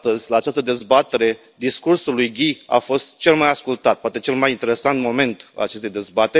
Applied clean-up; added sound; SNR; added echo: none; none; none; none.